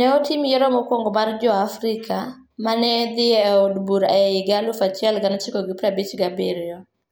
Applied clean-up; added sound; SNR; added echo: none; none; none; none.